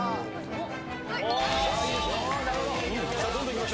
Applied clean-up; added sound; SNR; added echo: none; Bowed string instrument; 12 dB; none.